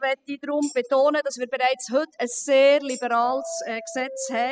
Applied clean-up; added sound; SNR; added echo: classical method spectral subtraction.